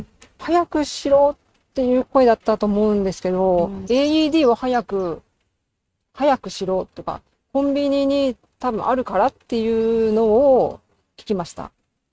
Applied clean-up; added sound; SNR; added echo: neural mask model RNNoise.